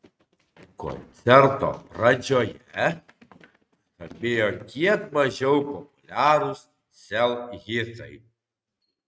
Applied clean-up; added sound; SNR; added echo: neural mask model RNNoise.